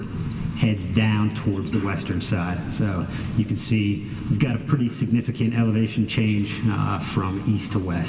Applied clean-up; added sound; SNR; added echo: none; none; none; reverberation time 2.6 s.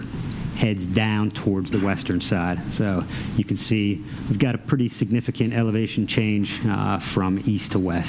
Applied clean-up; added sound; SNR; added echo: none; none; none; none.